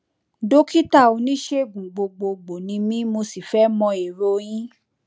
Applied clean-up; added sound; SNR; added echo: none; none; none; none.